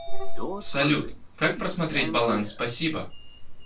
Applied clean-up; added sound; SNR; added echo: none; Sliding door; 14 dB; reverberation time 0.2 s.